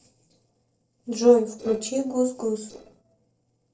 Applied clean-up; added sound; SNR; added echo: neural separator model SepFormer DNS4.